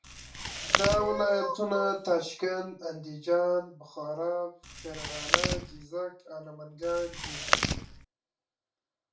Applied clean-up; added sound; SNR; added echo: none; Chewing, mastication; 0 dB; reverberation time 0.3 s.